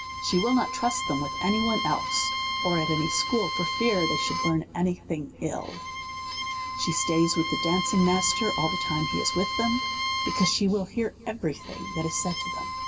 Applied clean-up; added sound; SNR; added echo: none; Bowed string instrument; 3 dB; reverberation time 2.7 s.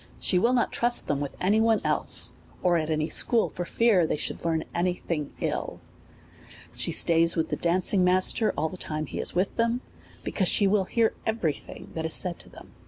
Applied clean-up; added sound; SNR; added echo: none; none; none; none.